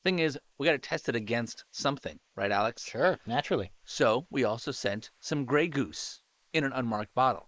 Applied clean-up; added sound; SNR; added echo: neural mask model Resemble Enhance denoiser.